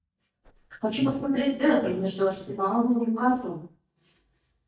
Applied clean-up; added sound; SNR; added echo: neural mask model DeepFilterNet 3.